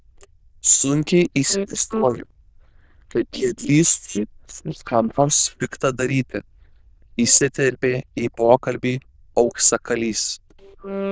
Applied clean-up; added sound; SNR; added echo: neural diffusion model UNIVERSE++.